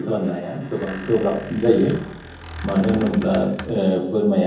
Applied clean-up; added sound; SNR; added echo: none; Squeak; 16 dB; reverberation time 0.7 s.